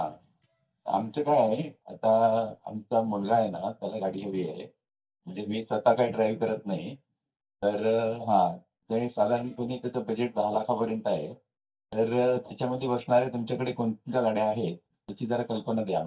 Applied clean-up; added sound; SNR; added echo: neural mask model DeepFilterNet 3.